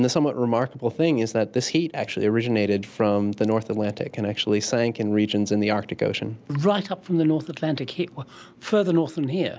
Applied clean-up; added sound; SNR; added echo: none; none; none; none.